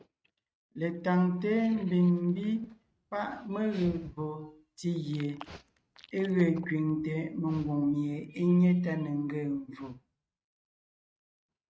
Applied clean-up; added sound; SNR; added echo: neural mask model RNNoise.